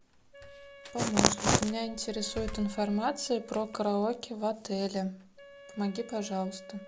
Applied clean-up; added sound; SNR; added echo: none; Slam + Wind instrument, woodwind instrument; 16 dB; none.